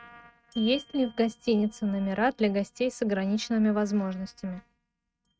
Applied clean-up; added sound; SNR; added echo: neural mask model RNNoise.